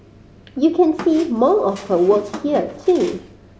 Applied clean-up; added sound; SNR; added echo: none; Squeak; 15 dB; none.